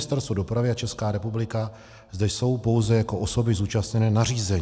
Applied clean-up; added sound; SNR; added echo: none; none; none; none.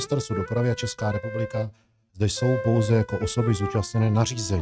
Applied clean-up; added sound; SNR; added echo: neural mask model RNNoise.